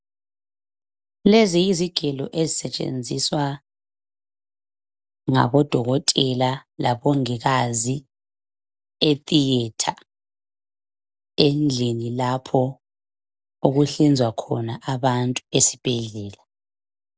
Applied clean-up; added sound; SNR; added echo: none; none; none; none.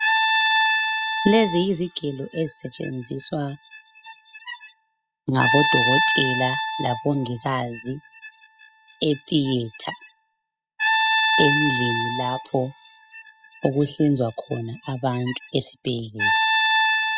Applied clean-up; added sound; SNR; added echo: classical method spectral subtraction.